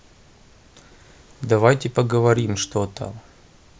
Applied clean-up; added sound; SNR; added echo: none; Bowed string instrument; 19 dB; none.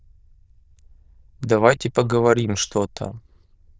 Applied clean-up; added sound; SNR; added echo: neural diffusion model UNIVERSE++.